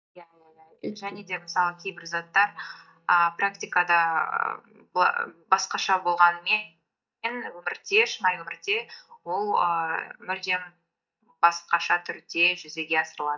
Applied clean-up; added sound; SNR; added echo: neural mask model DeepFilterNet 3.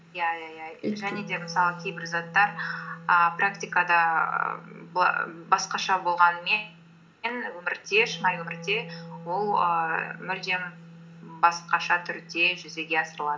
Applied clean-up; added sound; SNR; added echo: none; Wind instrument, woodwind instrument; 18 dB; reverberation time 0.4 s.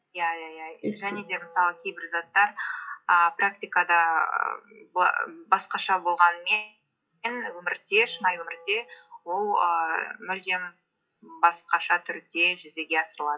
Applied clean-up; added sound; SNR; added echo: classical method WPE with log-MMSE.